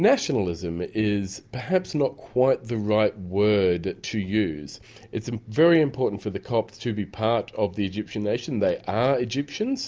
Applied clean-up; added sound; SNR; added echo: none; none; none; none.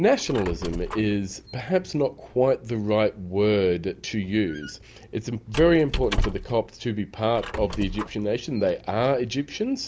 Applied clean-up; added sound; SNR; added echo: none; Squeak; 11 dB; none.